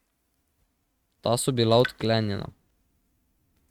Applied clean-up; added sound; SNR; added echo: neural mask model RNNoise.